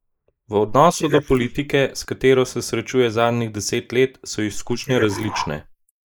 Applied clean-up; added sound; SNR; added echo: neural mask model Resemble Enhance denoiser.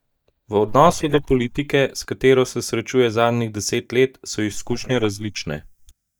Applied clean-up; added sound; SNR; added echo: neural mask model DeepFilterNet 3.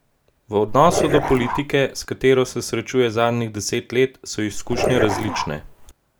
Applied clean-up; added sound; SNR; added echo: none; Dog; 4 dB; none.